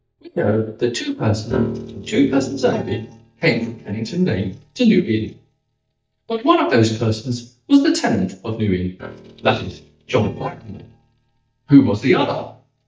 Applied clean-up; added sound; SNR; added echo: neural mask model DeepFilterNet 3.